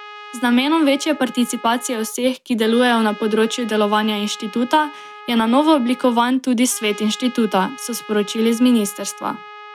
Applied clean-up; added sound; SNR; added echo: none; Trumpet; 19 dB; none.